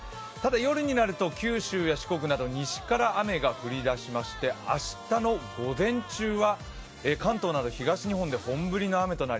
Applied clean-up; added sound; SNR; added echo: none; none; none; none.